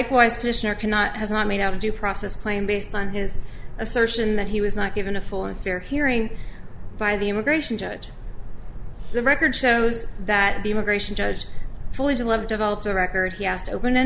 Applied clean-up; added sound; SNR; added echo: none; none; none; none.